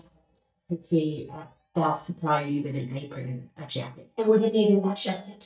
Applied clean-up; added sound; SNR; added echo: neural mask model DeepFilterNet 3.